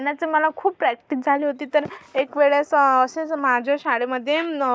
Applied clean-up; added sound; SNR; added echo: none; none; none; none.